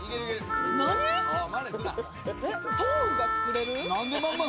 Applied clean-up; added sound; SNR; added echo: none; Wind instrument, woodwind instrument; 1 dB; none.